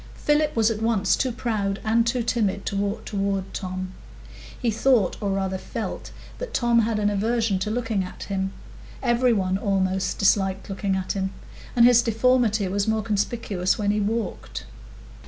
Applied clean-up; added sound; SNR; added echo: none; none; none; none.